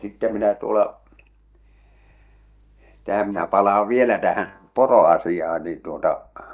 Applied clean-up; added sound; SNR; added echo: neural mask model DeepFilterNet 3.